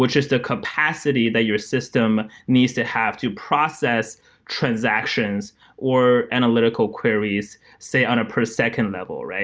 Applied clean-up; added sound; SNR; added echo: none; none; none; none.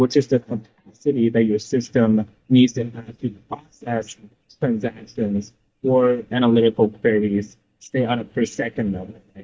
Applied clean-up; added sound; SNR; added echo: neural mask model DeepFilterNet 3.